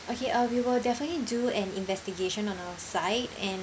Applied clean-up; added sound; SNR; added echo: none; none; none; none.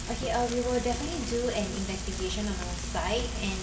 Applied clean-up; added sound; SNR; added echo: none; Frying (food); 3 dB; reverberation time 2.6 s.